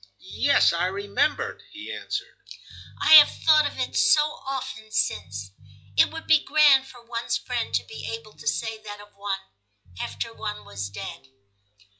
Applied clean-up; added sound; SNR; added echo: classical method log-MMSE.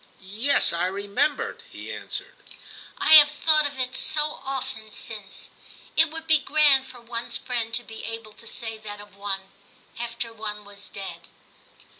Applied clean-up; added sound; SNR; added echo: none; none; none; none.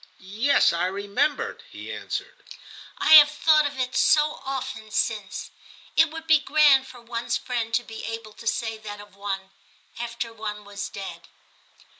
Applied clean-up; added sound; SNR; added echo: neural mask model Resemble Enhance denoiser.